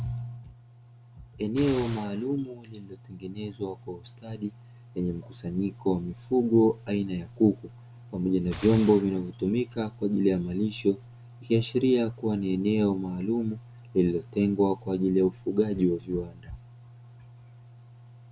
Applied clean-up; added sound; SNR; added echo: none; Gunshot, gunfire; 18 dB; none.